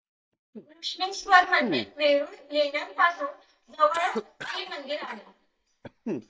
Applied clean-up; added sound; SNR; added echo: neural mask model DeepFilterNet 3.